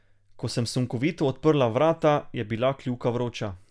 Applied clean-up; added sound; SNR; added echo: none; none; none; none.